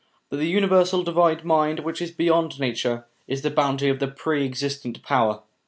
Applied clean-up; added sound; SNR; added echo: none; none; none; none.